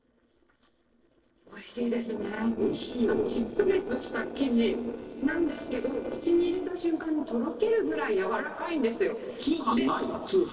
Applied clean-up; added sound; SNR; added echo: neural separator model SepFormer DNS4.